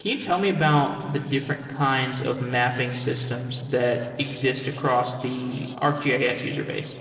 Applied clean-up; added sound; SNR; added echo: neural separator model SepFormer DNS4.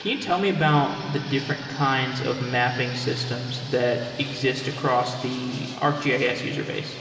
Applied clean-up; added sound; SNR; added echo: none; Fixed-wing aircraft, airplane; 15 dB; reverberation time 2.7 s.